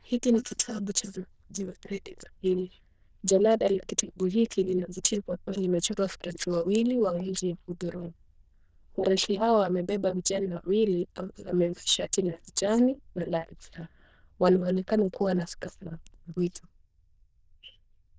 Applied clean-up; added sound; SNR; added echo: neural diffusion model UNIVERSE++.